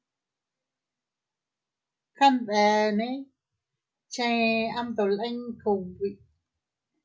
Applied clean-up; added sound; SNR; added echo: none; none; none; none.